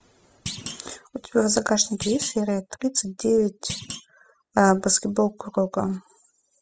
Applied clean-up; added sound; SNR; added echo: classical method spectral subtraction.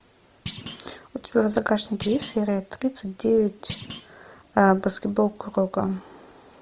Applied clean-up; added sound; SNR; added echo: none; Thump, thud; 14 dB; none.